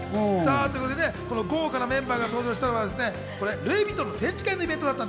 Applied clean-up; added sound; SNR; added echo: none; Wind instrument, woodwind instrument; 14 dB; none.